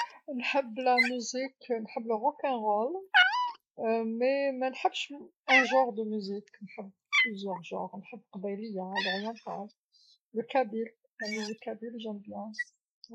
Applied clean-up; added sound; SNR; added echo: neural mask model Resemble Enhance denoiser.